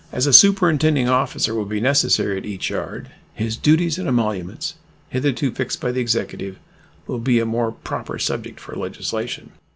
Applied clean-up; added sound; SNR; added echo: none; none; none; none.